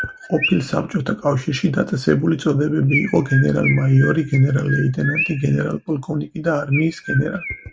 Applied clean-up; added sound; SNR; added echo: neural mask model RNNoise.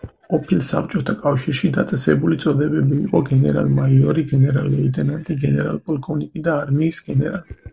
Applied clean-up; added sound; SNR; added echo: neural separator model SepFormer DNS4.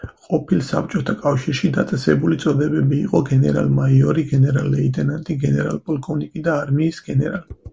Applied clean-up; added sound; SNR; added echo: none; none; none; none.